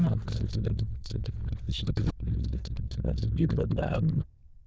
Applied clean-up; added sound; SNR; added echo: neural diffusion model UNIVERSE++.